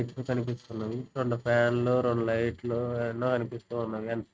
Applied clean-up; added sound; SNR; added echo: neural mask model RNNoise.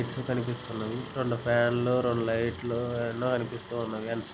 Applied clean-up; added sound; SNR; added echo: none; Tools; 13 dB; none.